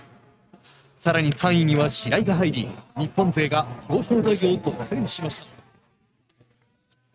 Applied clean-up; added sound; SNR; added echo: neural mask model RNNoise.